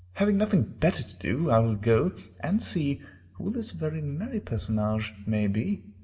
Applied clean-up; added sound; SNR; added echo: none; none; none; reverberation time 0.7 s.